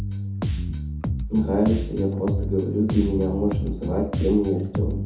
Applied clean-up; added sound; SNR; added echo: none; Bass guitar; 2 dB; reverberation time 0.5 s.